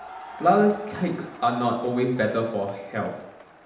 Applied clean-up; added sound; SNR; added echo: none; Crowd; 18 dB; reverberation time 0.8 s.